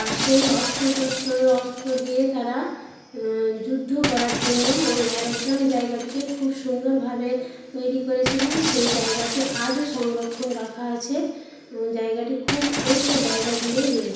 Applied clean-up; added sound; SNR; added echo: none; Shatter; 5 dB; reverberation time 0.9 s.